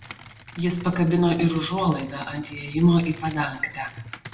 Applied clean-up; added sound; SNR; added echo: none; Computer keyboard; 19 dB; reverberation time 0.7 s.